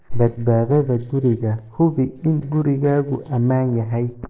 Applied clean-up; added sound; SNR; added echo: neural separator model SepFormer DNS4.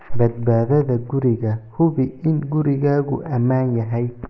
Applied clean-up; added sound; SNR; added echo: none; none; none; none.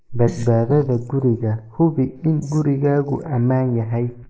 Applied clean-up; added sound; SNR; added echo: neural mask model Resemble Enhance denoiser.